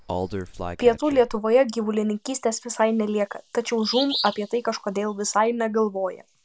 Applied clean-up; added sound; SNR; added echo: none; Bird vocalization, bird call, bird song; 12 dB; none.